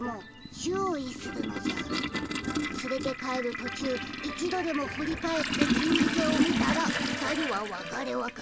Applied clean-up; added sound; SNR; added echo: none; Toilet flush; -1 dB; none.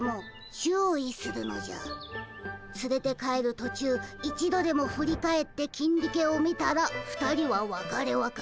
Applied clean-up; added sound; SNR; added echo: none; none; none; none.